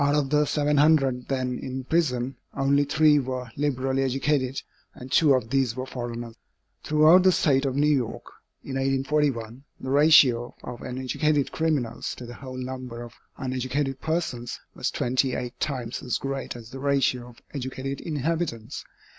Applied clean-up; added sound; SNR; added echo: none; none; none; none.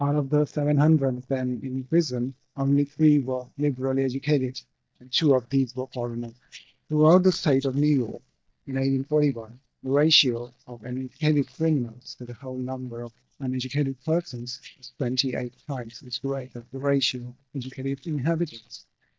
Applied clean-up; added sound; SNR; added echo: neural mask model DeepFilterNet 3.